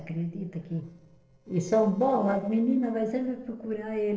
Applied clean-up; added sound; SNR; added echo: neural separator model SepFormer DNS4.